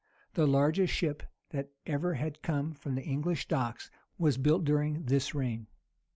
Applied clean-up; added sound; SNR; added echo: none; none; none; none.